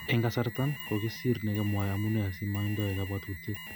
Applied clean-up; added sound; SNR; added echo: none; Alarm; 12 dB; none.